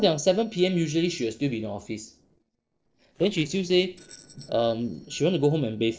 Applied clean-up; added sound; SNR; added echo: neural separator model SepFormer DNS4.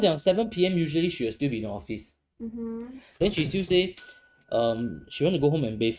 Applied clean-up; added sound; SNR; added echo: neural mask model RNNoise.